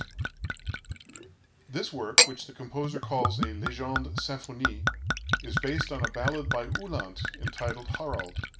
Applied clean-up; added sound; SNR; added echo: none; Gurgling / Chink, clink / Liquid; -5 dB; none.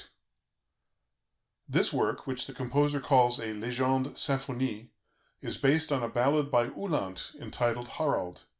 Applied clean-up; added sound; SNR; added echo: none; none; none; none.